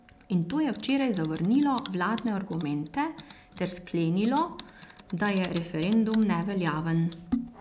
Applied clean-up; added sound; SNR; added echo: none; Typing; 15 dB; none.